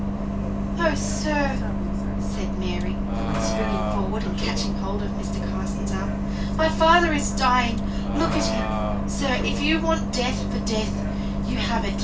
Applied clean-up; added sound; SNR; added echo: none; Bus; -2 dB; reverberation time 0.2 s.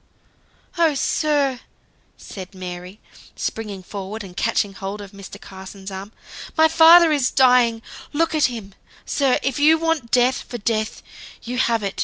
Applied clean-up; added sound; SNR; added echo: none; none; none; none.